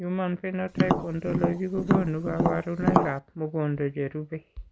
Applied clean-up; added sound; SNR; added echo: none; Tap; -3 dB; none.